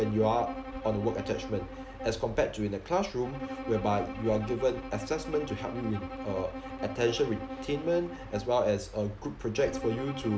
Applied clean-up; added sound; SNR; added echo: none; Bowed string instrument; 10 dB; none.